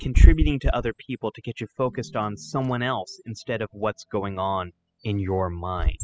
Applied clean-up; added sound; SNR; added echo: classical method spectral subtraction.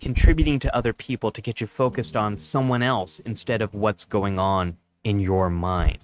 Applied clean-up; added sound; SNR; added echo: neural mask model RNNoise.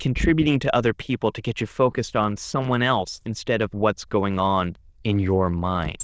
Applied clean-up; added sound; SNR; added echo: neural diffusion model UNIVERSE++.